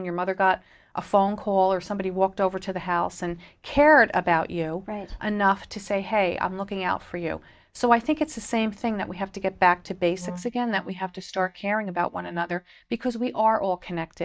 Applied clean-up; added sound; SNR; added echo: neural mask model DeepFilterNet 3.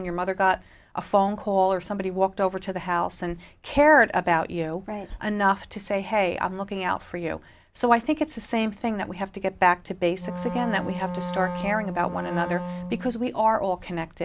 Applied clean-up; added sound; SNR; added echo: none; Wind instrument, woodwind instrument; 7 dB; none.